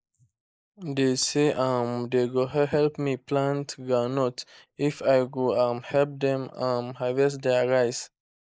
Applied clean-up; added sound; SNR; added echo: neural mask model Resemble Enhance denoiser.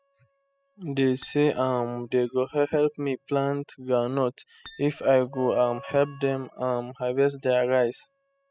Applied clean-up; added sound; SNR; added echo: classical method spectral subtraction.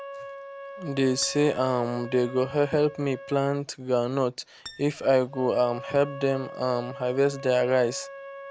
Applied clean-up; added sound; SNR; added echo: none; Acoustic guitar + Wind instrument, woodwind instrument; 15 dB; none.